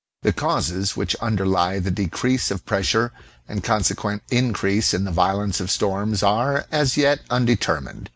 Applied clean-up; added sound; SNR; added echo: none; none; none; none.